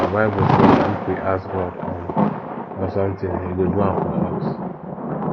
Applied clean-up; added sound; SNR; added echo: none; Thunder; -3 dB; none.